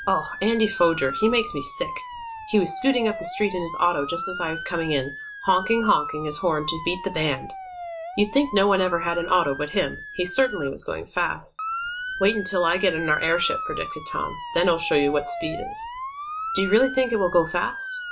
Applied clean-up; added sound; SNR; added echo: none; Motor vehicle (road) / Siren; 9 dB; reverberation time 0.2 s.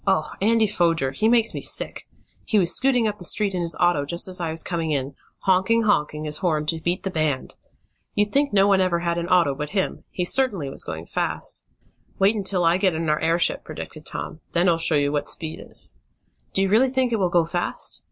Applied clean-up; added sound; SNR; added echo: none; none; none; none.